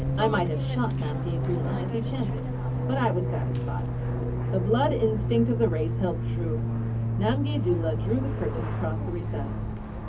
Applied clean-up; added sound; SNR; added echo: none; Fixed-wing aircraft, airplane; -2 dB; reverberation time 0.3 s.